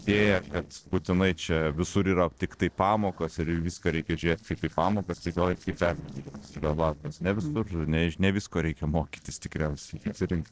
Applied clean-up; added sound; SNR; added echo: neural separator model SepFormer DNS4.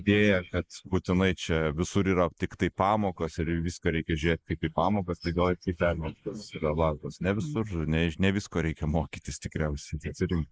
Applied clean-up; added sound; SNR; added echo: neural mask model Resemble Enhance denoiser.